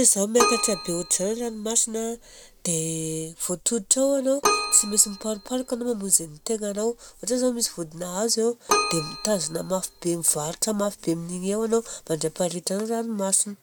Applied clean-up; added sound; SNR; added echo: none; Keyboard (musical); 8 dB; none.